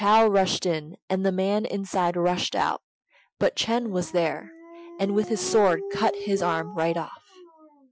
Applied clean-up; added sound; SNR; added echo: classical method Wiener filter.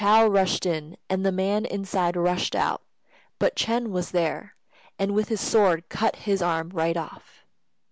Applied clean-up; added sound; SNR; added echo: none; none; none; none.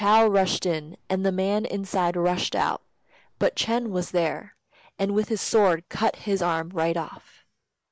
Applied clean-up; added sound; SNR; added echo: neural mask model Resemble Enhance denoiser.